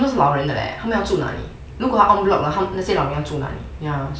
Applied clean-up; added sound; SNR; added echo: none; none; none; none.